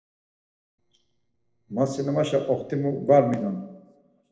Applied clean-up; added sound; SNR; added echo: neural separator model SepFormer DNS4.